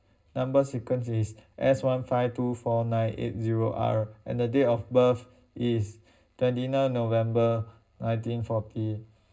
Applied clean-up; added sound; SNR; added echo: none; none; none; reverberation time 0.2 s.